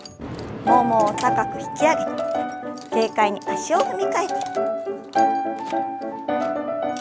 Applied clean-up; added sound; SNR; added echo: none; Thunder + Keys jangling; 16 dB; none.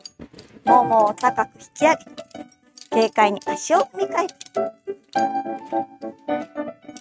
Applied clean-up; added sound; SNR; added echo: neural mask model RNNoise.